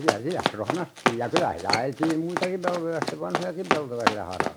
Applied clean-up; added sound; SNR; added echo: none; Run; 0 dB; none.